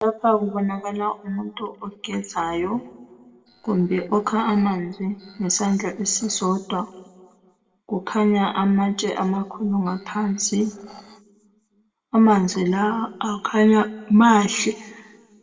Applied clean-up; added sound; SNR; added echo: neural separator model SepFormer DNS4.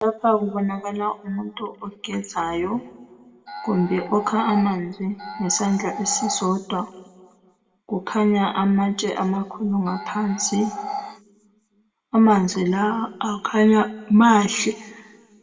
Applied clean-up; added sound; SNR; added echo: none; Animal; 10 dB; reverberation time 1.1 s.